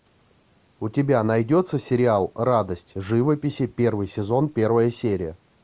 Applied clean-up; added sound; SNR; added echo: none; none; none; none.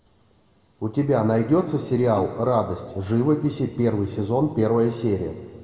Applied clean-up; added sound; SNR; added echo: none; Bowed string instrument; 16 dB; reverberation time 1.7 s.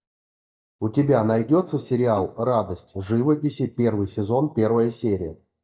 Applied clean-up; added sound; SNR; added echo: neural mask model DeepFilterNet 3.